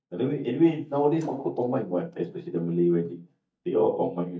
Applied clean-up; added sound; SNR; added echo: neural mask model DeepFilterNet 3.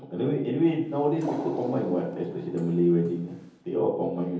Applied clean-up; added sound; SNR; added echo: none; Water; 11 dB; reverberation time 0.7 s.